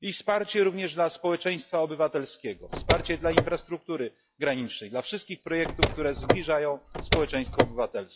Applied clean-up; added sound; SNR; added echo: classical method log-MMSE.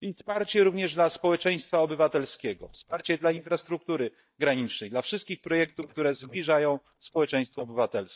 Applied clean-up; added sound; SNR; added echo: neural mask model DeepFilterNet 3.